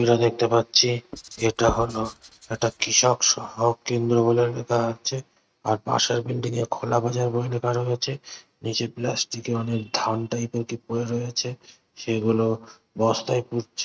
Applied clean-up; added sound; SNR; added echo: neural mask model RNNoise.